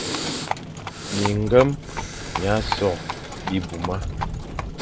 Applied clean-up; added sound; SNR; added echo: none; Breathing + Livestock, farm animals, working animals; 4 dB; none.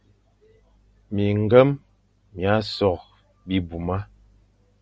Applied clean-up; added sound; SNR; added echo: none; none; none; none.